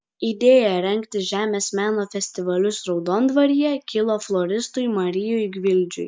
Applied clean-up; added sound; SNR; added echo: none; none; none; none.